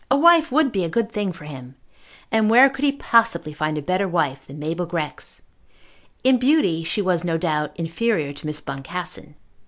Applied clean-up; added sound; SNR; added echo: none; none; none; none.